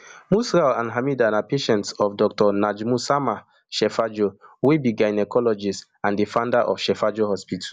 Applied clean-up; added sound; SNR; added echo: none; none; none; none.